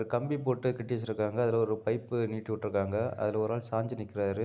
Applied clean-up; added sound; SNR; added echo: none; none; none; none.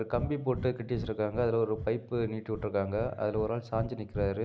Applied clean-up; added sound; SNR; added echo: none; Breathing; 10 dB; none.